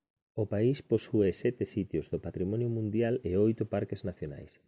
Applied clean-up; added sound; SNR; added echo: none; none; none; none.